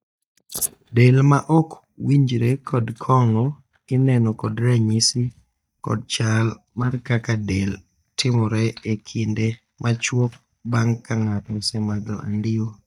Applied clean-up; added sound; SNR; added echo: neural mask model DeepFilterNet 3.